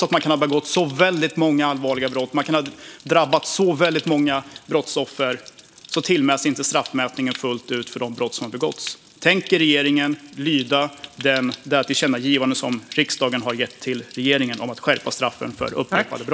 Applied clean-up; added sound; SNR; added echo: none; Stream; 19 dB; none.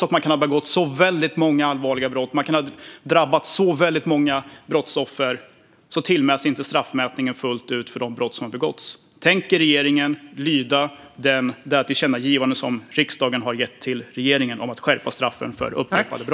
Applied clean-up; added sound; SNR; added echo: none; none; none; none.